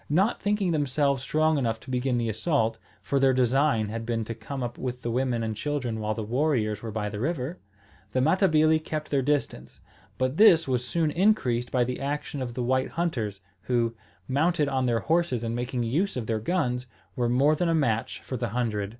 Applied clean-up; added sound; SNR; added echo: none; none; none; none.